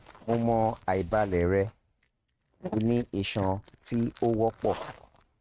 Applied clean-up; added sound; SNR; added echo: neural mask model RNNoise.